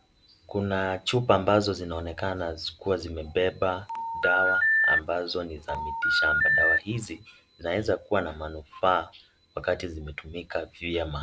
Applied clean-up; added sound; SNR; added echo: none; Telephone; -4 dB; none.